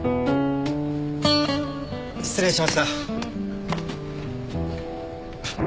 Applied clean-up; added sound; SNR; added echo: none; none; none; none.